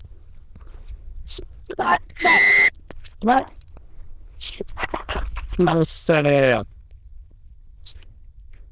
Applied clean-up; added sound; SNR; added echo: neural diffusion model UNIVERSE++.